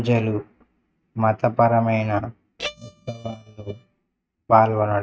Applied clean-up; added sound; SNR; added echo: neural mask model RNNoise.